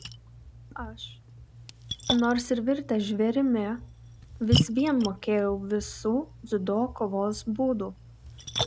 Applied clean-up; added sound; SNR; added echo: none; Splash, splatter; 6 dB; none.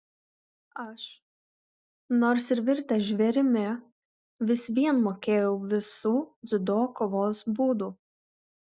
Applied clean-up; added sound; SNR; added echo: none; none; none; none.